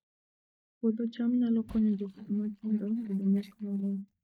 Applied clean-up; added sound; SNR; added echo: neural mask model DeepFilterNet 3.